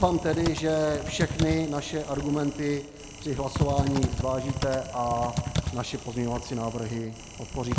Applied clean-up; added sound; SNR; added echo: none; Typing; 4 dB; none.